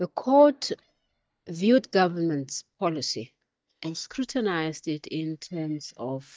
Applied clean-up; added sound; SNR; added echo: neural mask model DeepFilterNet 3.